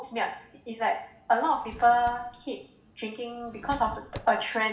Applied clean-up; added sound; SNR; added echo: none; Drawer open or close; 17 dB; reverberation time 0.6 s.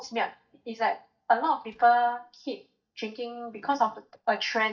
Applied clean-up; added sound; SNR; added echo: neural mask model DeepFilterNet 3.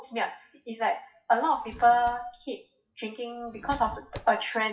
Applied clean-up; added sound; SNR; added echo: classical method WPE with log-MMSE.